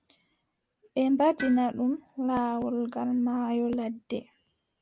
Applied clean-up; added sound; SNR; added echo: none; Tools; 19 dB; none.